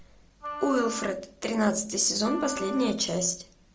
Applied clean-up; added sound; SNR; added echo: none; Wind instrument, woodwind instrument; 12 dB; none.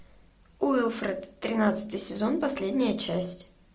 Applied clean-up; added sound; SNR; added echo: none; none; none; none.